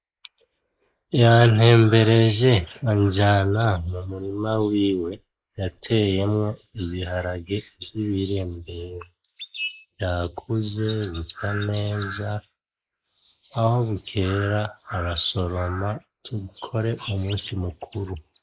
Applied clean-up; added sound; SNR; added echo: neural mask model Resemble Enhance denoiser.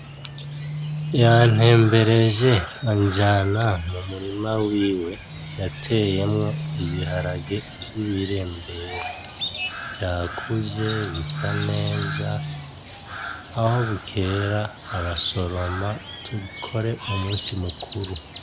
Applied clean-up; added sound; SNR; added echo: none; Crow; 9 dB; none.